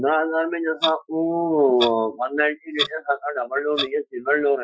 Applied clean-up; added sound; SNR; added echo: classical method Wiener filter.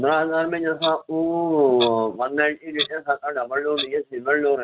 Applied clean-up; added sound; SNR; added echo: neural mask model RNNoise.